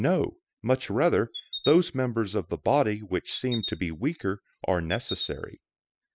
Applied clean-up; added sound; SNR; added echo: classical method spectral subtraction.